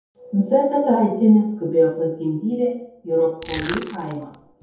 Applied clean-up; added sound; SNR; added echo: none; Crushing; 10 dB; reverberation time 0.7 s.